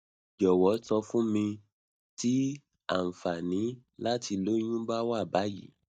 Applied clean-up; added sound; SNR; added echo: neural mask model DeepFilterNet 3.